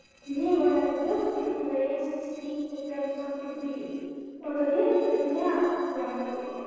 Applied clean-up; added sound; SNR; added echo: neural separator model SepFormer DNS4.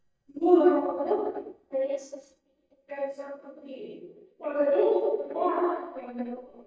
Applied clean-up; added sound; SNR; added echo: neural mask model DeepFilterNet 3.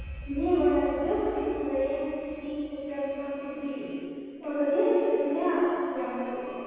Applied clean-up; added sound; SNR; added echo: none; Alarm; 16 dB; reverberation time 2.2 s.